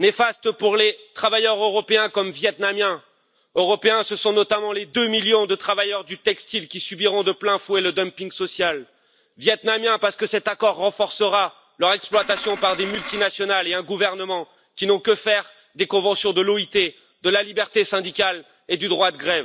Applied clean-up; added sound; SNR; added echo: none; Coin (dropping); 10 dB; none.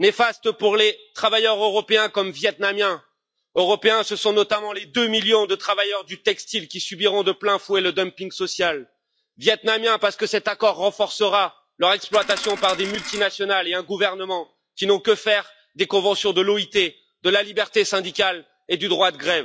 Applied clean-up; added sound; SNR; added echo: classical method log-MMSE.